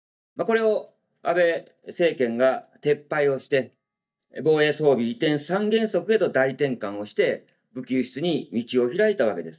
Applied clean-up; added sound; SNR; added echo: neural mask model DeepFilterNet 3.